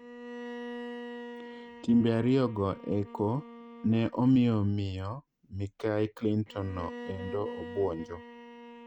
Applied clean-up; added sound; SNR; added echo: neural mask model RNNoise.